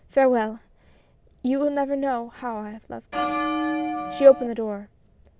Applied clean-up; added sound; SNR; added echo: none; Bell; 2 dB; none.